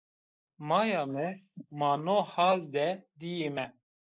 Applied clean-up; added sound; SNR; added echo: neural mask model Resemble Enhance denoiser.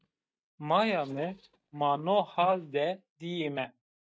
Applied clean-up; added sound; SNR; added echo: neural mask model DeepFilterNet 3.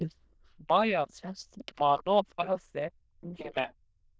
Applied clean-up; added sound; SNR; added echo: neural diffusion model UNIVERSE++.